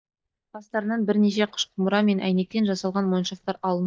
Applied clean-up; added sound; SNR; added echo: neural mask model DeepFilterNet 3.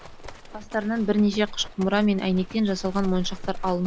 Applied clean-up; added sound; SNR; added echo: none; Livestock, farm animals, working animals; 11 dB; none.